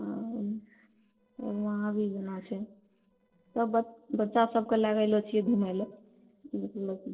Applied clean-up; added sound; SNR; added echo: neural separator model SepFormer DNS4.